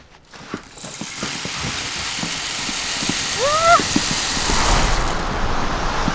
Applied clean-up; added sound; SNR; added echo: none; Rattle (instrument); 4 dB; none.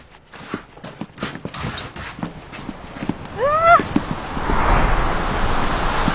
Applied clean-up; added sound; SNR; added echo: none; none; none; none.